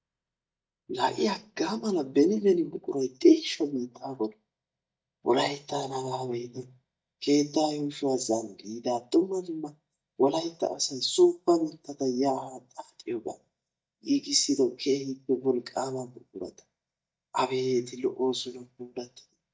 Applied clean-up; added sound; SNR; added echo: neural mask model DeepFilterNet 3.